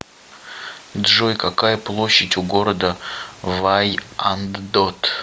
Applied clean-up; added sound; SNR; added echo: none; none; none; none.